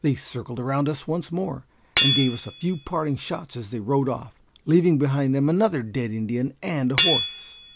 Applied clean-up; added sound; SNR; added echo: none; Hammer / Chink, clink; 6 dB; none.